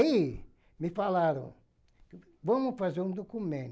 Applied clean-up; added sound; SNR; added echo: none; none; none; none.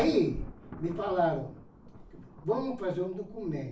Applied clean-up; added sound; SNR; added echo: none; Thunder; 17 dB; reverberation time 0.3 s.